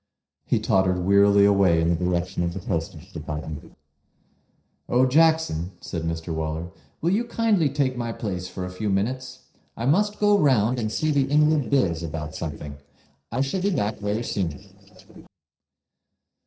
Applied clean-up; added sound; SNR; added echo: neural separator model SepFormer DNS4.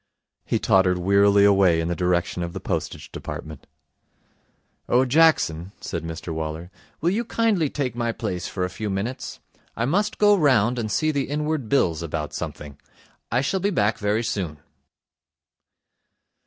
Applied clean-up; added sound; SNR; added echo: none; none; none; none.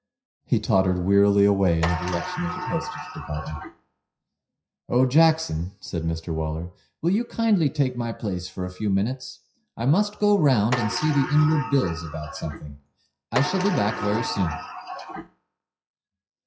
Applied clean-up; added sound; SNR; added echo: classical method WPE with log-MMSE.